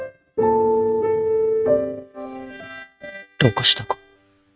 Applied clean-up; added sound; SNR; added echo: neural mask model RNNoise.